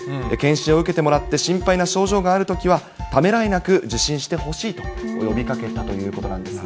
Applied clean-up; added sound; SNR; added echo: none; Alarm; 16 dB; none.